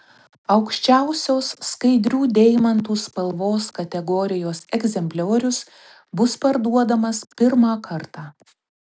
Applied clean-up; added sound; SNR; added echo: none; none; none; none.